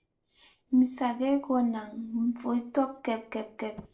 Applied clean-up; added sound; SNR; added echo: neural separator model SepFormer DNS4.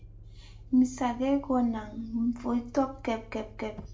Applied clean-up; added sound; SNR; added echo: none; Motor vehicle (road); 17 dB; reverberation time 0.4 s.